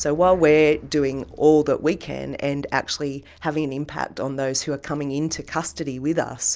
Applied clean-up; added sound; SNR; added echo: none; none; none; none.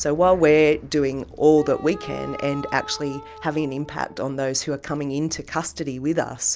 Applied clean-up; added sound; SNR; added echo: none; Wind instrument, woodwind instrument; 17 dB; none.